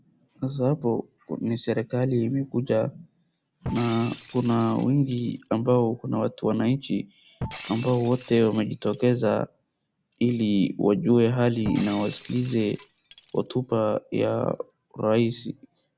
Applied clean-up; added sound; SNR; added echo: none; Shatter; 16 dB; none.